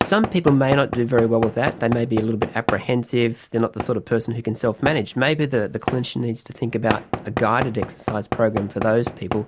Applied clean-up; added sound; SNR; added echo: none; Knock / Wood; 8 dB; none.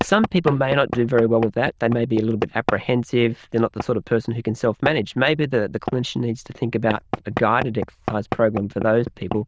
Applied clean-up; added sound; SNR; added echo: neural diffusion model UNIVERSE++.